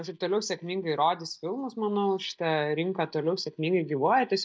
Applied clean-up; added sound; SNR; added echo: neural mask model DeepFilterNet 3.